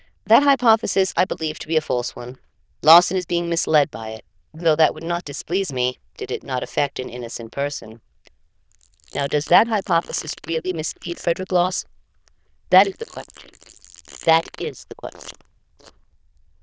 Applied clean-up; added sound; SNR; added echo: neural diffusion model UNIVERSE++.